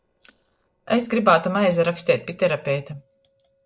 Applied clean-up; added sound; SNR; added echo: neural separator model SepFormer DNS4.